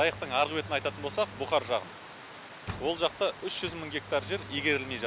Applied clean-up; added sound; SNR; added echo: none; Engine; 15 dB; none.